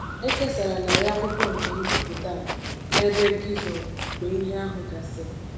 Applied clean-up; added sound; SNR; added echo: none; Walk, footsteps; 1 dB; reverberation time 1.0 s.